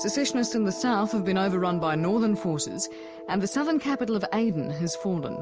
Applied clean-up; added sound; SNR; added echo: none; none; none; none.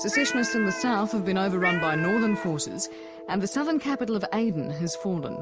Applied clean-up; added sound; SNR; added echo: none; Cat; 6 dB; none.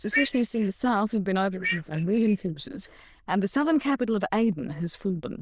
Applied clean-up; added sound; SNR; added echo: neural diffusion model UNIVERSE++.